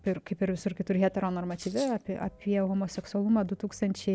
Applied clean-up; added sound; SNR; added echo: none; Rattle (instrument); 17 dB; none.